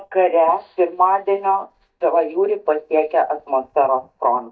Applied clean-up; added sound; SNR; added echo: neural mask model DeepFilterNet 3.